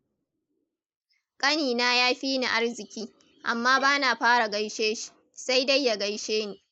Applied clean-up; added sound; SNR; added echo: neural mask model Resemble Enhance denoiser.